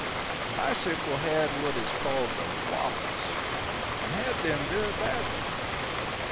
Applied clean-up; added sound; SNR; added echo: none; Rain; -2 dB; none.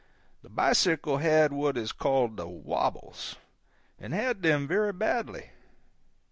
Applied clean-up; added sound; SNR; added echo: none; none; none; none.